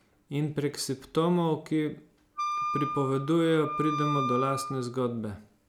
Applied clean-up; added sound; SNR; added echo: none; Wind instrument, woodwind instrument; 4 dB; none.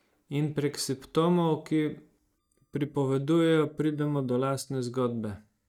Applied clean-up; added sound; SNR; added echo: neural mask model DeepFilterNet 3.